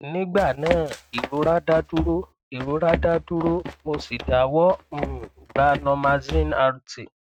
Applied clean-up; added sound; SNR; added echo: neural mask model RNNoise.